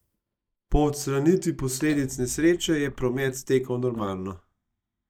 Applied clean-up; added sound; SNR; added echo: neural mask model DeepFilterNet 3.